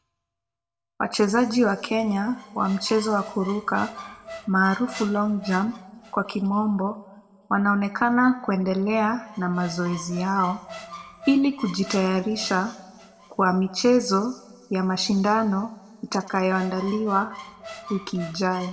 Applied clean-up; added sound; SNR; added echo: none; Squeak; 19 dB; reverberation time 1.3 s.